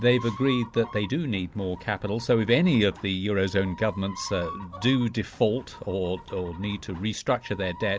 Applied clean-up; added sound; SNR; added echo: none; Chicken, rooster; 17 dB; none.